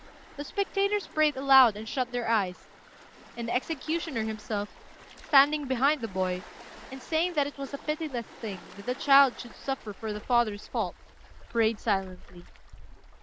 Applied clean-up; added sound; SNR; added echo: none; Waves, surf; 17 dB; none.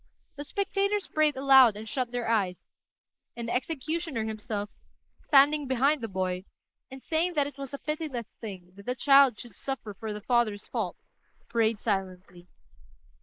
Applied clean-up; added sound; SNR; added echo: neural mask model Resemble Enhance denoiser.